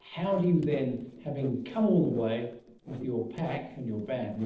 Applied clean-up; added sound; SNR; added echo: neural separator model SepFormer DNS4.